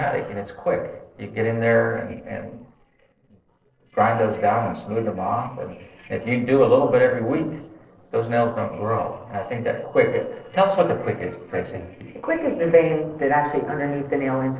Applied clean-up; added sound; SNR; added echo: neural separator model SepFormer DNS4.